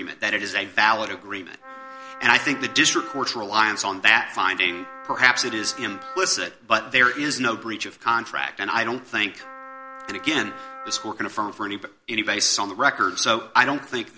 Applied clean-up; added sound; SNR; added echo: none; Wind instrument, woodwind instrument; 16 dB; none.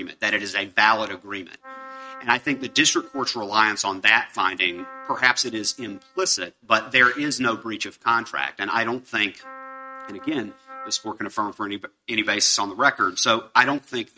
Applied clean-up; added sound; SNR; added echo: neural mask model RNNoise.